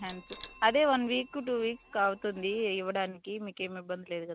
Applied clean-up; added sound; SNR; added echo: none; Bell; 9 dB; none.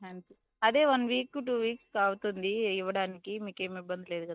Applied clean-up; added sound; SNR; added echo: neural mask model DeepFilterNet 3.